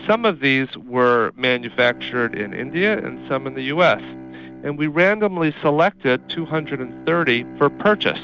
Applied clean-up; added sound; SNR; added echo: none; Bowed string instrument; 18 dB; none.